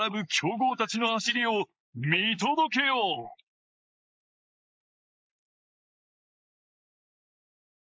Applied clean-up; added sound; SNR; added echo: neural mask model Resemble Enhance denoiser.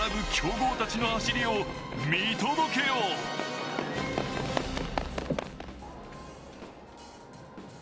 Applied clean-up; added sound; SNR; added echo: none; Drum / Drum kit; 19 dB; none.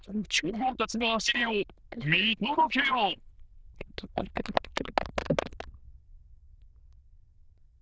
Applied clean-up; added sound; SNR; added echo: neural diffusion model UNIVERSE++.